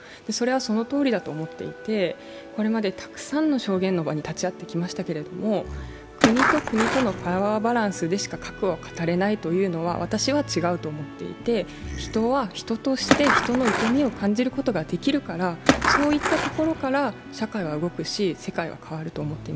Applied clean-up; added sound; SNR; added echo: none; Skateboard; -2 dB; none.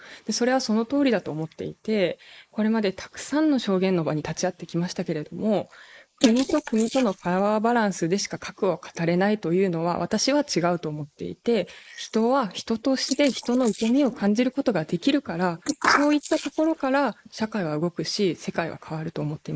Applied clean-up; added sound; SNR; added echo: neural mask model Resemble Enhance denoiser.